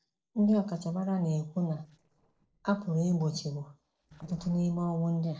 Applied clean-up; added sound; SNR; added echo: neural separator model SepFormer DNS4.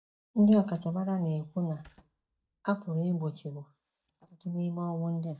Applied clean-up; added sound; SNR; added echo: neural mask model DeepFilterNet 3.